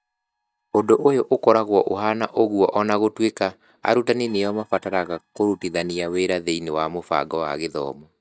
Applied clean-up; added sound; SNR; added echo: neural mask model DeepFilterNet 3.